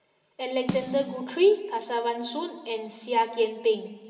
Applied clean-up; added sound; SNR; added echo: none; Snare drum; 12 dB; reverberation time 3.0 s.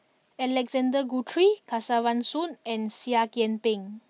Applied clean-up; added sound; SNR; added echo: none; none; none; none.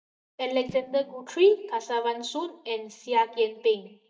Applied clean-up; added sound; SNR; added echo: neural mask model DeepFilterNet 3.